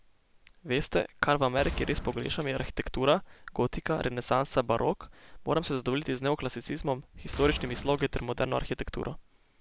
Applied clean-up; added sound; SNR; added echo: none; Gunshot, gunfire; 10 dB; none.